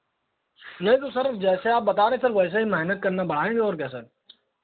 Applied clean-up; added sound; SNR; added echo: none; none; none; none.